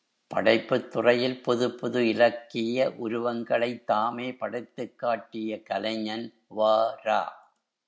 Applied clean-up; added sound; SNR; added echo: none; none; none; none.